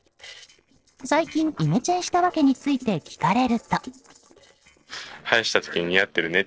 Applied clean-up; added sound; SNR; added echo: neural separator model SepFormer DNS4.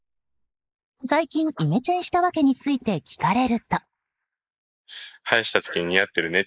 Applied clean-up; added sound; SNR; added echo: neural mask model Resemble Enhance denoiser.